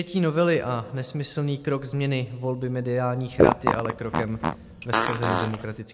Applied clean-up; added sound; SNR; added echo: none; Fart; -2 dB; none.